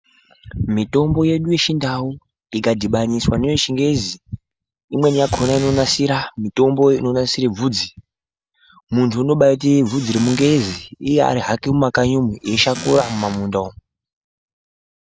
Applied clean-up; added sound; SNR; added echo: none; Squeak / Cupboard open or close; 13 dB; none.